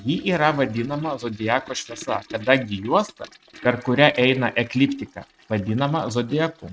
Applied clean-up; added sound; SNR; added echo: neural mask model RNNoise.